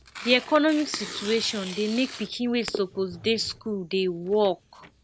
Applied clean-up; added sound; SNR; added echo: none; Tearing; 14 dB; none.